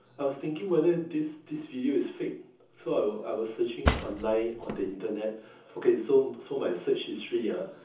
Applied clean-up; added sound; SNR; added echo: none; Cutlery, silverware / Drawer open or close; 2 dB; reverberation time 0.6 s.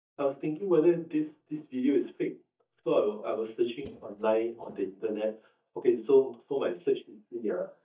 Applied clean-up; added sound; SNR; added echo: neural mask model DeepFilterNet 3.